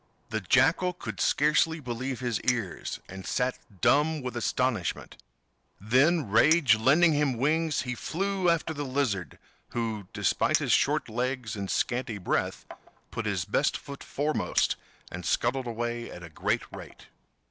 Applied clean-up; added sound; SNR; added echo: none; Chink, clink; 15 dB; none.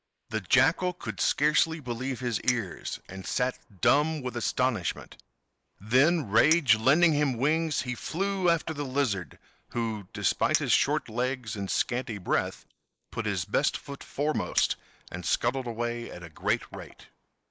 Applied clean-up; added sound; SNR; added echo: neural mask model Resemble Enhance denoiser.